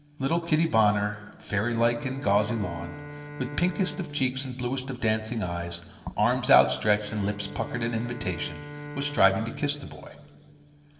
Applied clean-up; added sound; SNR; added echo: none; Bowed string instrument; 14 dB; reverberation time 2.6 s.